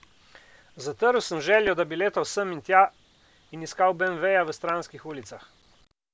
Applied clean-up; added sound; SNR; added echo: none; none; none; none.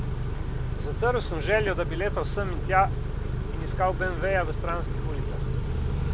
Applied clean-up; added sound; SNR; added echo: none; Idling / Accelerating, revving, vroom / Car; -1 dB; none.